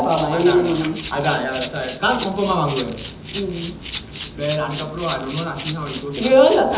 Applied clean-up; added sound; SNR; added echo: none; Rattle (instrument); 14 dB; reverberation time 1.2 s.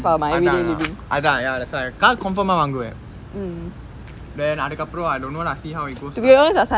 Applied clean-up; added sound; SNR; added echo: none; none; none; none.